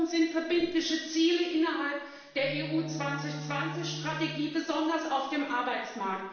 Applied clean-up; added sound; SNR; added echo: none; Wind instrument, woodwind instrument; 13 dB; reverberation time 0.9 s.